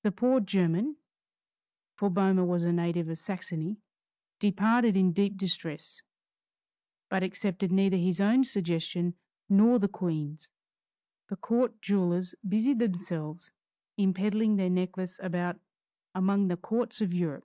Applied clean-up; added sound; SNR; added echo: none; none; none; none.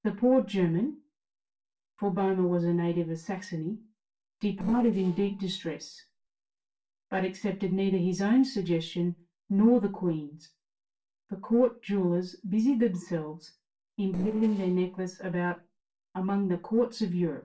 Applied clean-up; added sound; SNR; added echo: neural separator model SepFormer DNS4.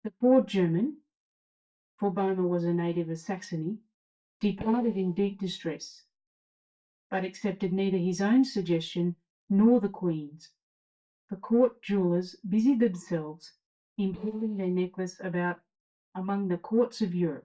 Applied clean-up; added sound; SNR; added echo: neural mask model DeepFilterNet 3.